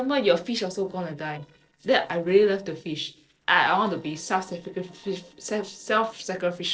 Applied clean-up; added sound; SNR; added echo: neural separator model SepFormer DNS4.